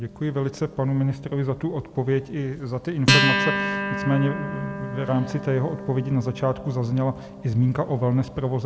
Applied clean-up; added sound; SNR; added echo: none; Acoustic guitar; 4 dB; none.